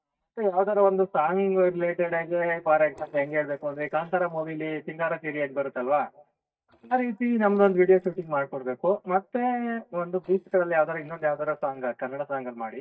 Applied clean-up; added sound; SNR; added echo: neural mask model DeepFilterNet 3.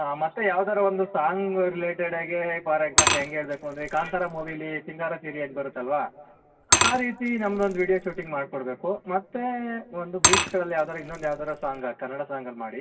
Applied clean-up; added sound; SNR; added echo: none; Glass / Liquid; 1 dB; reverberation time 2.7 s.